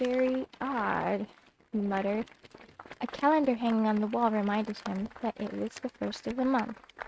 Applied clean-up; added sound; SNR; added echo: neural mask model RNNoise.